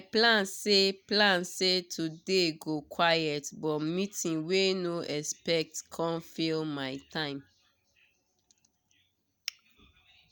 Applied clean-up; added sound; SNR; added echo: none; none; none; none.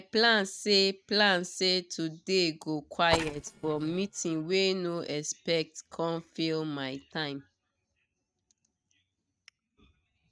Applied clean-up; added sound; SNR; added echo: neural mask model RNNoise.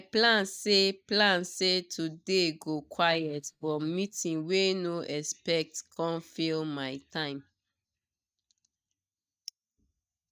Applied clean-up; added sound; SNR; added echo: neural mask model DeepFilterNet 3.